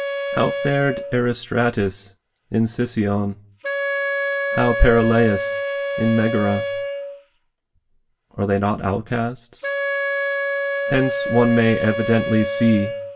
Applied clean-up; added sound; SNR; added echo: none; Wind instrument, woodwind instrument; 4 dB; reverberation time 0.1 s.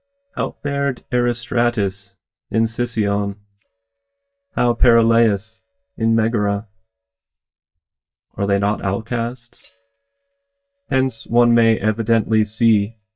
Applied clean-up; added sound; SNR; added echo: neural mask model DeepFilterNet 3.